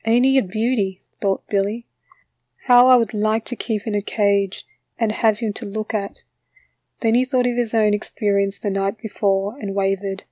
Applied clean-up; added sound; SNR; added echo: none; none; none; none.